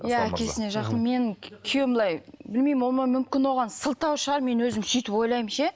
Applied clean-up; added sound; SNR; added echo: none; none; none; none.